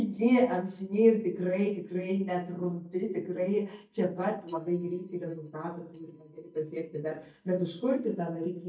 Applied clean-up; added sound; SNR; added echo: neural mask model DeepFilterNet 3.